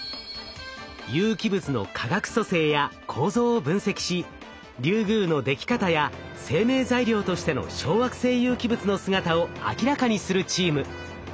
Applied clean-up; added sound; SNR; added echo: none; none; none; none.